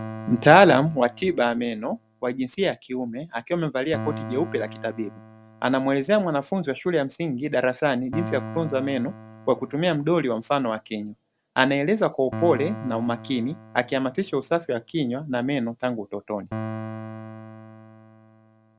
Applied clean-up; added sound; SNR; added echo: none; Piano; 14 dB; none.